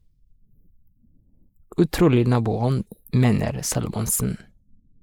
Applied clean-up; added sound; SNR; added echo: neural mask model Resemble Enhance denoiser.